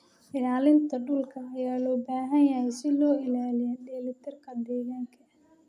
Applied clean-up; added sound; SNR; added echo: none; none; none; none.